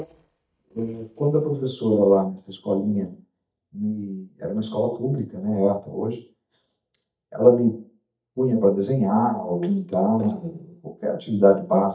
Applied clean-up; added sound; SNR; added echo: neural mask model DeepFilterNet 3.